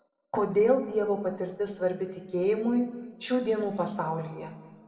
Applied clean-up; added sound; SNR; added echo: none; none; none; reverberation time 1.8 s.